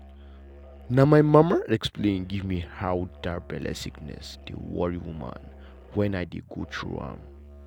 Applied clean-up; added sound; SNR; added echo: none; Musical instrument; 19 dB; none.